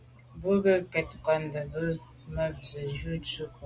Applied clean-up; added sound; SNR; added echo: none; none; none; none.